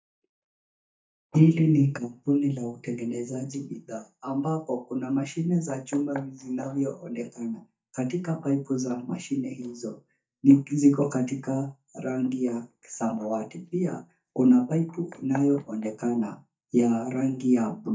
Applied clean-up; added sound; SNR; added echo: neural mask model DeepFilterNet 3.